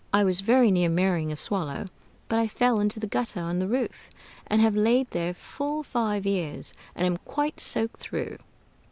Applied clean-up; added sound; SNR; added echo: none; none; none; none.